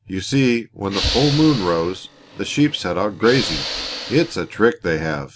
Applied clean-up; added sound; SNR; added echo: none; Hiss / Breathing; 8 dB; none.